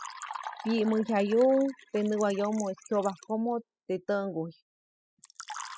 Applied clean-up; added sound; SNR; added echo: classical method spectral subtraction.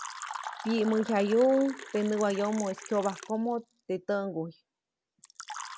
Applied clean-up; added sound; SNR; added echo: none; Fill (with liquid); 14 dB; none.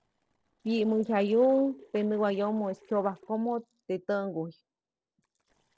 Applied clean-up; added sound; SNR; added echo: neural separator model SepFormer DNS4.